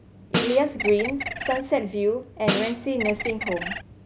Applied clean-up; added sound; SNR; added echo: none; Bird + Snare drum; 4 dB; none.